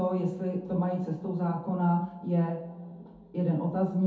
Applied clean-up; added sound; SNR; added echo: none; none; none; reverberation time 0.5 s.